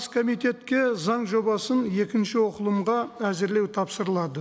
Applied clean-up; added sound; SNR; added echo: none; none; none; none.